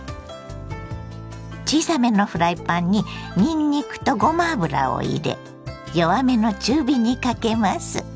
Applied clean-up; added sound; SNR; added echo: none; none; none; none.